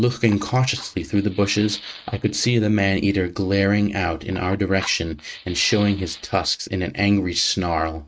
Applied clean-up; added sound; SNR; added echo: neural mask model RNNoise.